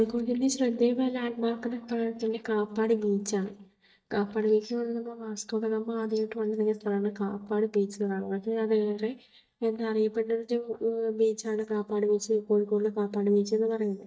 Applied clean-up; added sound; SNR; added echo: neural mask model DeepFilterNet 3.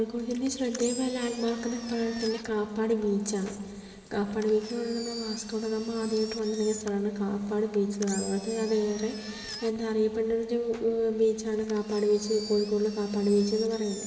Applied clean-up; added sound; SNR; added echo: none; Engine; 15 dB; reverberation time 2.9 s.